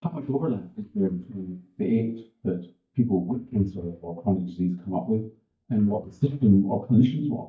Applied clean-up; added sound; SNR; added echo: neural mask model DeepFilterNet 3.